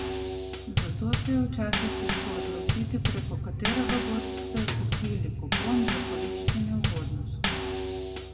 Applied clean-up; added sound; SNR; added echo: none; Bass drum / Snare drum / Drum kit; -4 dB; reverberation time 1.6 s.